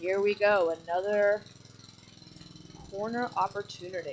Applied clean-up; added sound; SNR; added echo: classical method log-MMSE.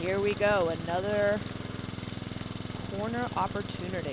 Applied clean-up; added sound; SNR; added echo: none; Engine; 5 dB; none.